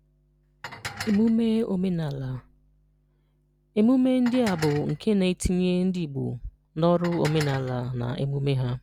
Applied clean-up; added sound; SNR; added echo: none; Dishes, pots, and pans; 14 dB; none.